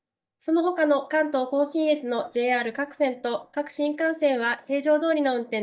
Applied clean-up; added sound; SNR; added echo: neural mask model DeepFilterNet 3.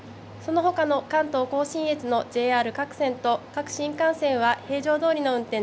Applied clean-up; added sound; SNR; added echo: none; none; none; none.